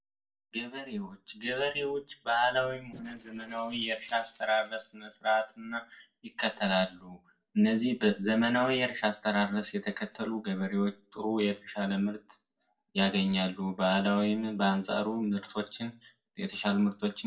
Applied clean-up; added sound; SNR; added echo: neural separator model SepFormer DNS4.